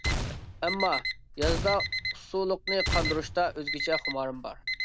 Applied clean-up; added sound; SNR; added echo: none; Alarm + Gunshot, gunfire; 1 dB; none.